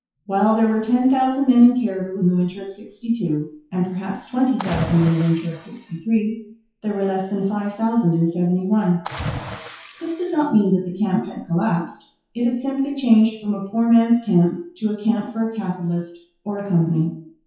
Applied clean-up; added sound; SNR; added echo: classical method WPE with log-MMSE.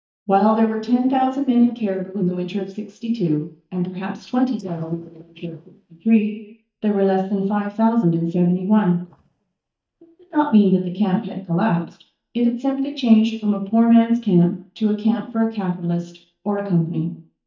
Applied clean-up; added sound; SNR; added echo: neural mask model DeepFilterNet 3.